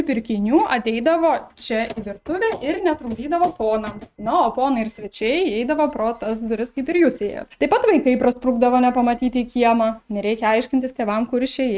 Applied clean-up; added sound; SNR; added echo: neural mask model RNNoise.